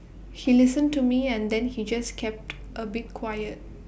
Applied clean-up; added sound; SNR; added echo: none; none; none; none.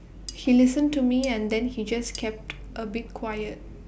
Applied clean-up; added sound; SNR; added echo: none; Cutlery, silverware; 19 dB; none.